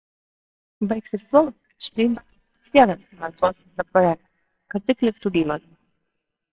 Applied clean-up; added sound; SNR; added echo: neural separator model SepFormer WHAMR!.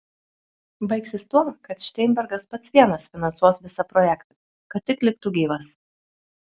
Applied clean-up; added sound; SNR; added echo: none; none; none; none.